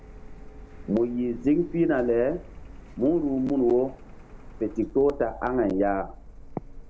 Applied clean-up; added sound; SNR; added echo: none; Printer; 16 dB; none.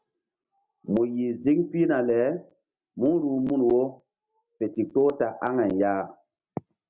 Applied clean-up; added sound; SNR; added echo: none; none; none; none.